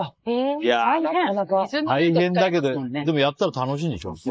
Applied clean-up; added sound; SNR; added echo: neural mask model Resemble Enhance denoiser.